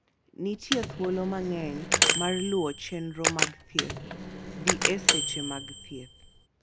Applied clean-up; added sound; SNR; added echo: none; Camera + Microwave oven; -4 dB; none.